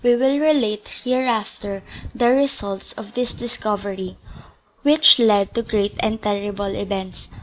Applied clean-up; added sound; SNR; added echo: none; none; none; none.